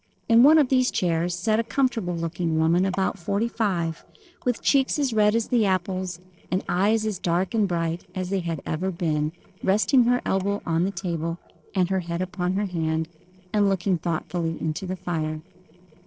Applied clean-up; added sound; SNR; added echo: neural separator model SepFormer DNS4.